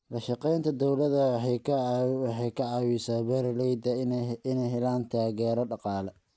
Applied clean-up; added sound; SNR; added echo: none; none; none; none.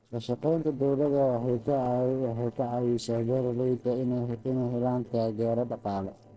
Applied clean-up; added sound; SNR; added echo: neural separator model SepFormer DNS4.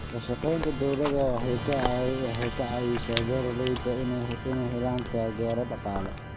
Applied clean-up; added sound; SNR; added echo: none; Chewing, mastication + Musical instrument; 5 dB; none.